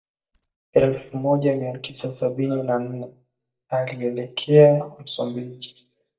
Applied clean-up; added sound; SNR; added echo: neural mask model DeepFilterNet 3.